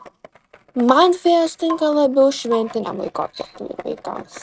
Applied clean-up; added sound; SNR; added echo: neural mask model RNNoise.